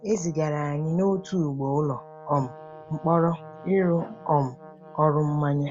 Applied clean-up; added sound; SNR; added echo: none; Microwave oven + Brass instrument; 20 dB; none.